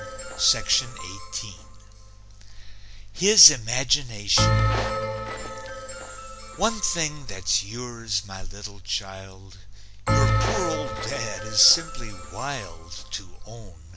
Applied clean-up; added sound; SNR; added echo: none; Bell; 3 dB; none.